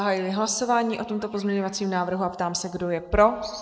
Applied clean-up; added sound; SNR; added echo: neural mask model Resemble Enhance denoiser.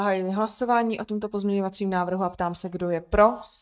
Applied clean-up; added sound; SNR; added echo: neural mask model DeepFilterNet 3.